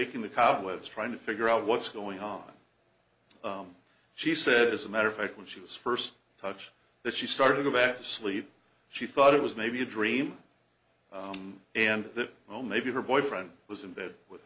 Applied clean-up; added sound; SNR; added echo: none; none; none; none.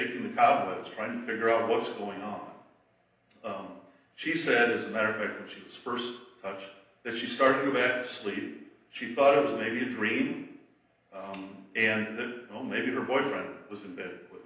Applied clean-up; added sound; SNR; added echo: none; none; none; reverberation time 0.8 s.